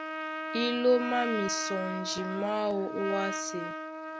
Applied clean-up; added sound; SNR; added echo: none; Trumpet; 5 dB; none.